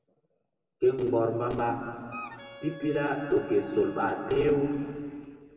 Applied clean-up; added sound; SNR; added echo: none; Wind instrument, woodwind instrument; 16 dB; reverberation time 2.4 s.